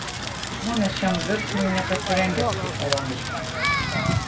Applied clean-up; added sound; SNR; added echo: none; Crackle; -1 dB; reverberation time 0.2 s.